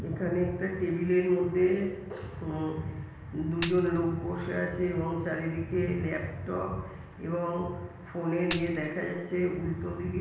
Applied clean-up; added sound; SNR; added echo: none; Tambourine; -5 dB; reverberation time 1.1 s.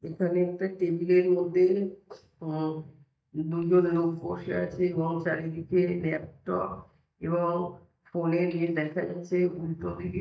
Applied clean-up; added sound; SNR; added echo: neural mask model DeepFilterNet 3.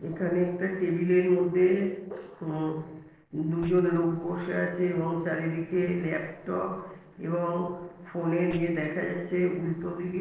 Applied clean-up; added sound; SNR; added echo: neural separator model SepFormer DNS4.